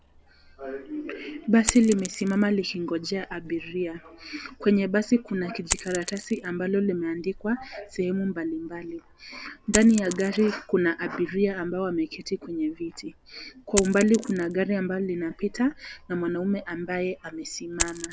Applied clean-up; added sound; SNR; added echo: none; Coin (dropping); 12 dB; none.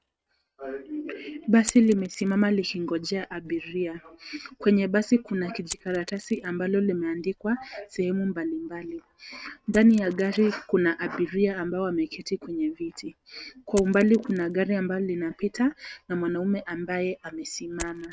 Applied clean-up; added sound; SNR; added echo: neural mask model RNNoise.